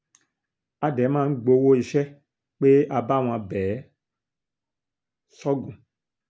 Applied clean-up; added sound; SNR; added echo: none; none; none; none.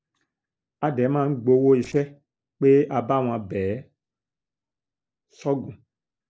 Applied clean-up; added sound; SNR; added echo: neural separator model SepFormer DNS4.